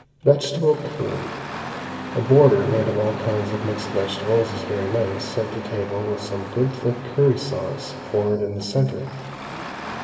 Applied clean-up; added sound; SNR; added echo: none; Engine starting; 11 dB; reverberation time 2.7 s.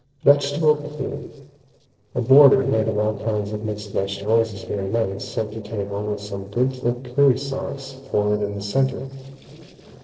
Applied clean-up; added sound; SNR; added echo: neural separator model SepFormer DNS4.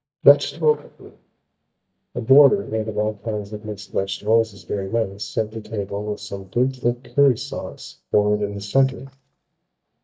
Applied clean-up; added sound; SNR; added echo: neural mask model DeepFilterNet 3.